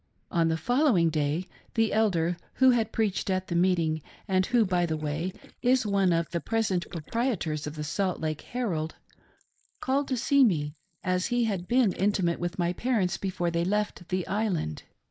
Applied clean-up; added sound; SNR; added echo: neural mask model Resemble Enhance denoiser.